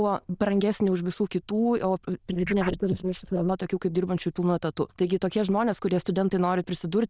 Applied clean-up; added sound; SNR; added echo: neural diffusion model UNIVERSE++.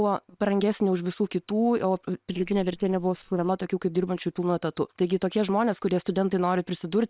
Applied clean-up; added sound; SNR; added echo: neural separator model SepFormer WHAM!.